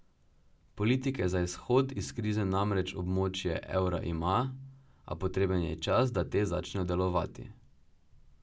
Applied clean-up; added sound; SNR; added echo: none; none; none; none.